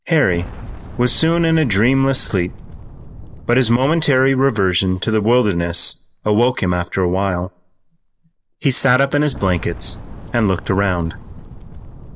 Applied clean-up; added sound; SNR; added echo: none; Boom; 16 dB; none.